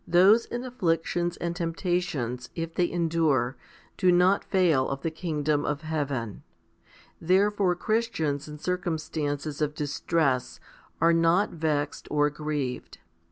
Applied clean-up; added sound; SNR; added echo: none; none; none; none.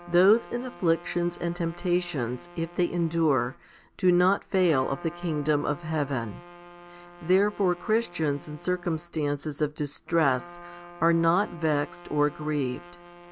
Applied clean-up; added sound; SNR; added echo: none; Trumpet; 20 dB; none.